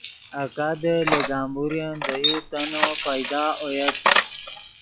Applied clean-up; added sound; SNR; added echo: classical method log-MMSE.